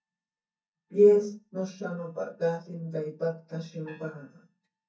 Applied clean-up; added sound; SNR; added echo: neural mask model DeepFilterNet 3.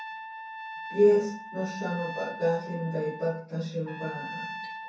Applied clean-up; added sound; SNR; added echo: none; Trumpet; 10 dB; reverberation time 0.6 s.